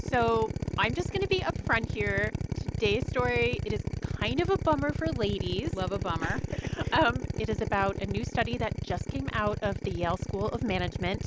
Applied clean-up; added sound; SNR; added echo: none; Drill; 3 dB; none.